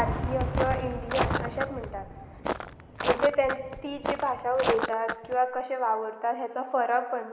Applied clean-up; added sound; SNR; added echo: none; Walk, footsteps + Fireworks; 4 dB; none.